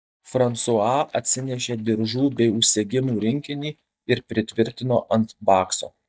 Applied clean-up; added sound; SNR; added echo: neural mask model DeepFilterNet 3.